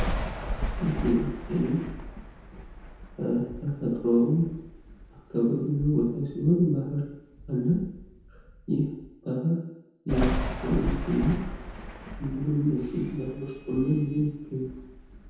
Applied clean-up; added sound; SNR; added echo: none; Thunder; 7 dB; reverberation time 0.9 s.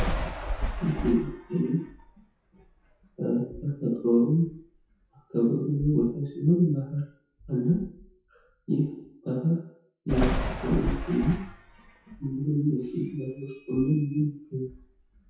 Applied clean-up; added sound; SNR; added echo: classical method WPE with log-MMSE.